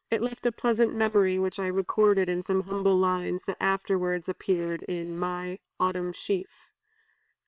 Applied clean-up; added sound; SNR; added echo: neural separator model SepFormer WHAM!.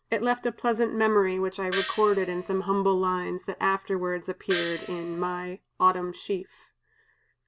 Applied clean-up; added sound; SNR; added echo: none; Gong; 9 dB; none.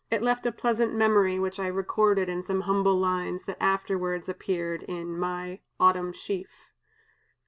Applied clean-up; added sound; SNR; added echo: none; none; none; none.